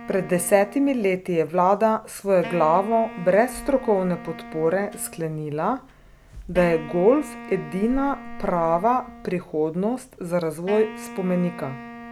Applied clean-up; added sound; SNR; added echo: none; Wind instrument, woodwind instrument; 16 dB; none.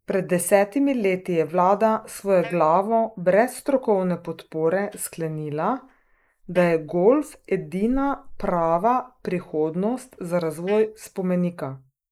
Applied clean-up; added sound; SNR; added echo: neural mask model Resemble Enhance denoiser.